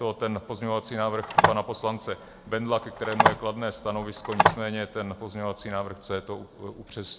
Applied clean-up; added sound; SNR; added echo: none; Telephone; -4 dB; none.